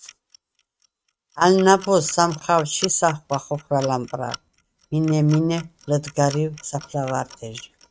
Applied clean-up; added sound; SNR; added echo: neural mask model RNNoise.